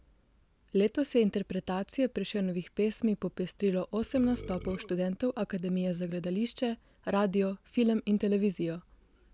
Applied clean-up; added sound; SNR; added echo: none; Burping, eructation; 14 dB; none.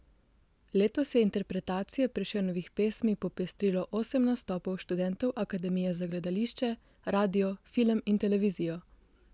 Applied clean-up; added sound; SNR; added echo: none; none; none; none.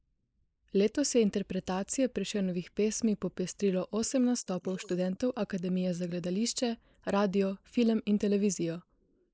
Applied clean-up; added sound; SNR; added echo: neural mask model Resemble Enhance denoiser.